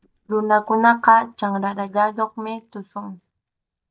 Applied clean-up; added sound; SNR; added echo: neural mask model DeepFilterNet 3.